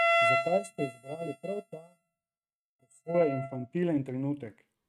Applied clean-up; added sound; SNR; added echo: neural mask model RNNoise.